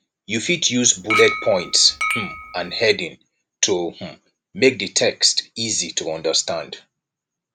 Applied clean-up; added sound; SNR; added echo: none; Chink, clink; 4 dB; none.